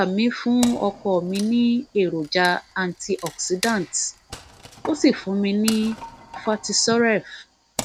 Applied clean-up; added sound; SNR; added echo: none; Wood; 15 dB; none.